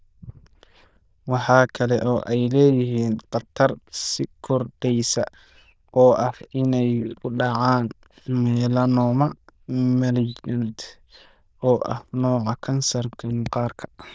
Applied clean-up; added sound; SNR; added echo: neural diffusion model UNIVERSE++.